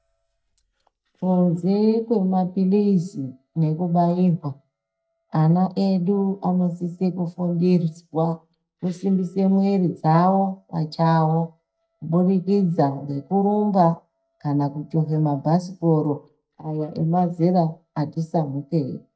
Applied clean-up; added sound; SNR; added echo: neural mask model DeepFilterNet 3.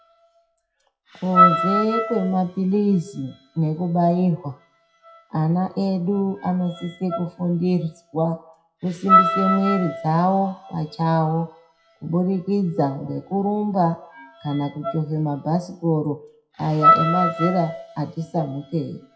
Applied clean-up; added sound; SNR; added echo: classical method WPE with log-MMSE.